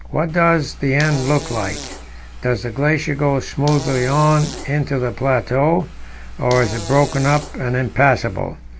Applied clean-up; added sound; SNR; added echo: none; Fart; 16 dB; none.